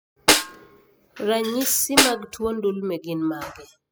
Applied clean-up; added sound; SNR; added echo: classical method spectral subtraction.